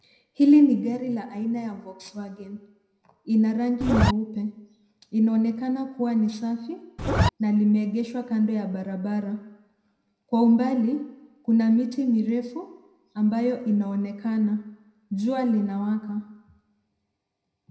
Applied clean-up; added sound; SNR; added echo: none; Zipper (clothing); -4 dB; reverberation time 0.7 s.